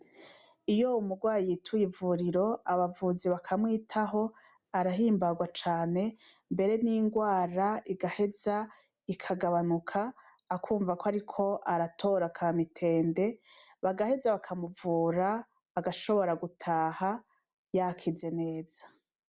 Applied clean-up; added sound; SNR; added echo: none; none; none; none.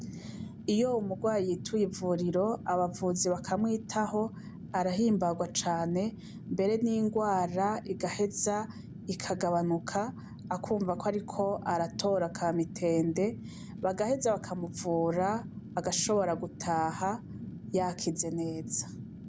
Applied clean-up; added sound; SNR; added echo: none; Fire; 12 dB; none.